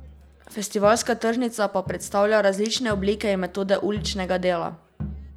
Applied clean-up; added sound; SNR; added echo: none; Crowd; 15 dB; none.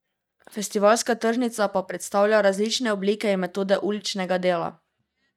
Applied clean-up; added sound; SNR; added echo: neural mask model DeepFilterNet 3.